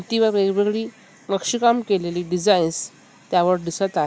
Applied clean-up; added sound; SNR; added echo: none; none; none; none.